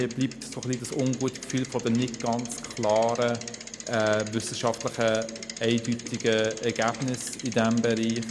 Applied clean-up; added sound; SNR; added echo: none; Bicycle; 14 dB; none.